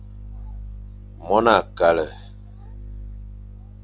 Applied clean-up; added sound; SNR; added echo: none; none; none; none.